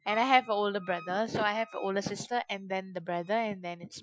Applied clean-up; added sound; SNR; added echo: classical method Wiener filter.